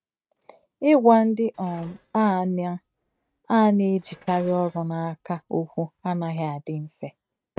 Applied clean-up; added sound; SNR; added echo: neural mask model RNNoise.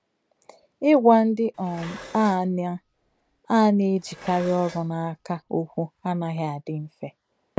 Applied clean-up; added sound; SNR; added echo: none; Dishes, pots, and pans; 20 dB; none.